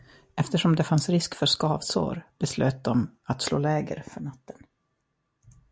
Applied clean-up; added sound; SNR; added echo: none; none; none; none.